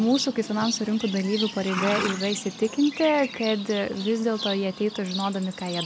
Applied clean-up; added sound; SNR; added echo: none; Livestock, farm animals, working animals; 9 dB; none.